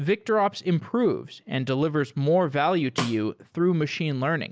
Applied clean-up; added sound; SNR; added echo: none; Snare drum; 10 dB; none.